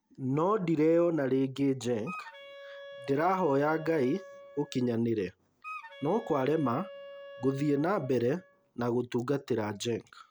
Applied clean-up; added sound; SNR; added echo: none; Wind instrument, woodwind instrument; 16 dB; none.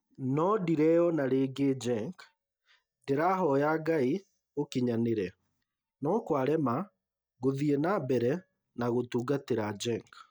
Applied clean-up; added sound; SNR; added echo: neural mask model DeepFilterNet 3.